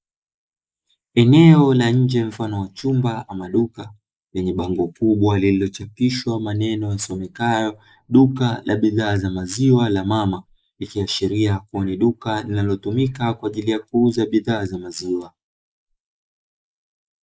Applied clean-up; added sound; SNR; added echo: neural mask model Resemble Enhance denoiser.